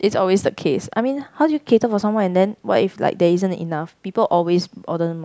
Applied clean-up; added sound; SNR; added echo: none; none; none; none.